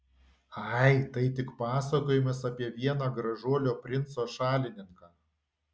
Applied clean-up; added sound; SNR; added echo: none; none; none; none.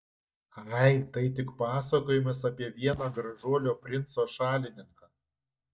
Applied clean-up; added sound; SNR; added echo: neural mask model DeepFilterNet 3.